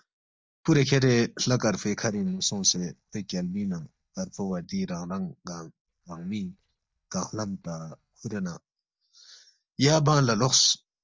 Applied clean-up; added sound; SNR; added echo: neural mask model DeepFilterNet 3.